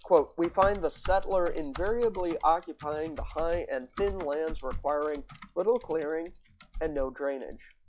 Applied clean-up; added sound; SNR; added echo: classical method log-MMSE.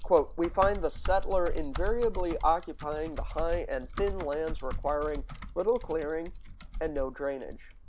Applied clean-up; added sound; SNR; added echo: none; Typing; 3 dB; none.